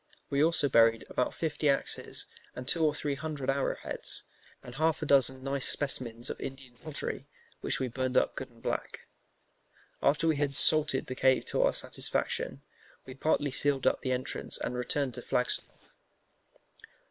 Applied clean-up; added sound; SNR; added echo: neural separator model SepFormer WHAM!.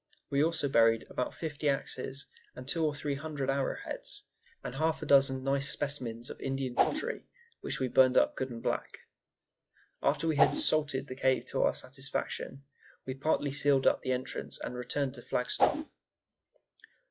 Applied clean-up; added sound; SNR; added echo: classical method log-MMSE.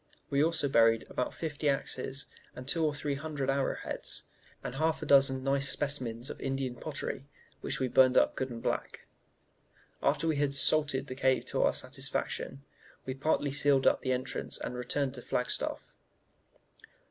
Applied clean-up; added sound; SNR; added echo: none; none; none; none.